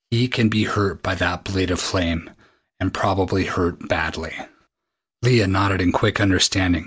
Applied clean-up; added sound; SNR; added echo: none; none; none; none.